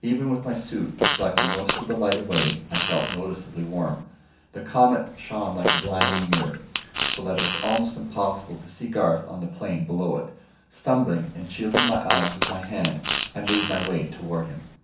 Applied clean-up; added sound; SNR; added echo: none; Fart; 2 dB; reverberation time 0.6 s.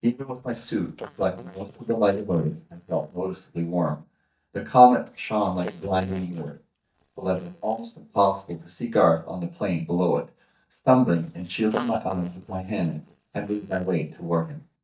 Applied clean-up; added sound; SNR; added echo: neural mask model DeepFilterNet 3.